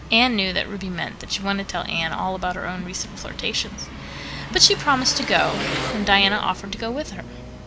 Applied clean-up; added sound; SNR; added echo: none; Engine; 10 dB; none.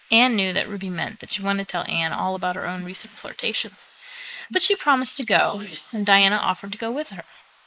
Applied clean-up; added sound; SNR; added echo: neural mask model Resemble Enhance denoiser.